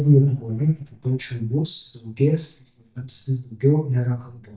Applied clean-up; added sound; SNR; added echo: neural mask model DeepFilterNet 3.